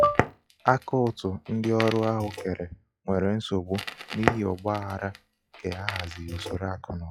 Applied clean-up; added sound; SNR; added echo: classical method log-MMSE.